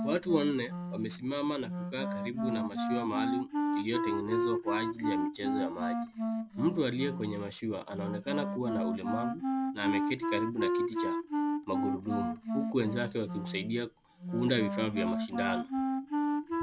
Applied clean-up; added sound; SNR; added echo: none; Wind instrument, woodwind instrument; -1 dB; none.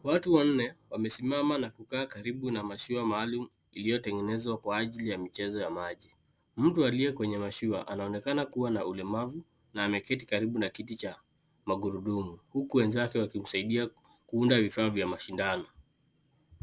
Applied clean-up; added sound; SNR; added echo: none; none; none; none.